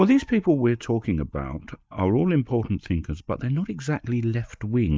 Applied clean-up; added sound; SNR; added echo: neural mask model DeepFilterNet 3.